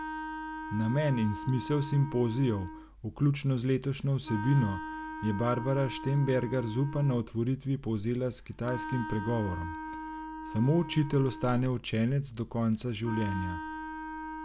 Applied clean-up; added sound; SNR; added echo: none; Wind instrument, woodwind instrument; 11 dB; none.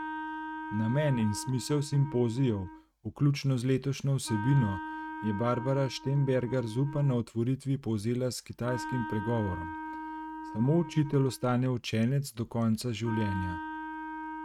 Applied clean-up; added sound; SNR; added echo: neural mask model RNNoise.